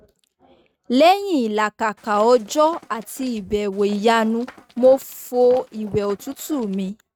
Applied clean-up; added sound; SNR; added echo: neural mask model RNNoise.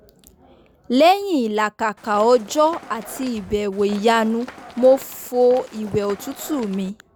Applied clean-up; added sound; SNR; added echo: none; Run; 20 dB; none.